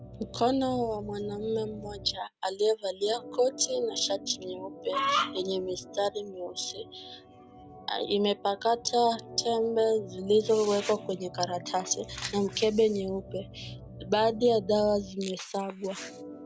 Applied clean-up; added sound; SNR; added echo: none; Organ; 16 dB; none.